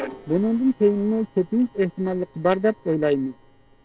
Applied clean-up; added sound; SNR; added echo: neural separator model SepFormer DNS4.